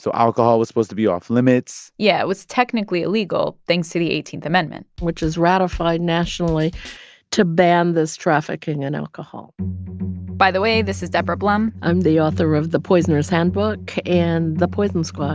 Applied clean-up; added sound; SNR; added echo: none; Drum kit; 15 dB; none.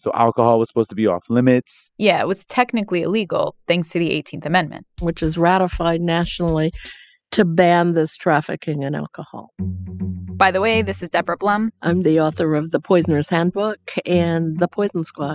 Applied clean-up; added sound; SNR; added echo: classical method spectral subtraction.